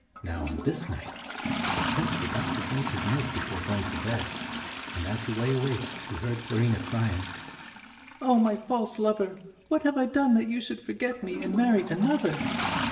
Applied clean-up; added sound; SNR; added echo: none; Toilet flush; 6 dB; reverberation time 0.7 s.